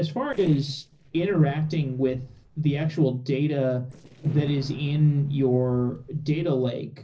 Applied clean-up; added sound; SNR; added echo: neural separator model SepFormer DNS4.